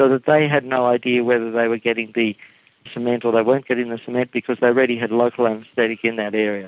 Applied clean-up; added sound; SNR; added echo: none; none; none; none.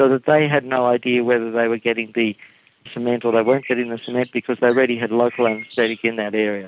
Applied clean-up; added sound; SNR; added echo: none; Bird; 17 dB; none.